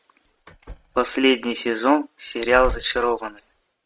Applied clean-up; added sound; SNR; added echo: neural mask model RNNoise.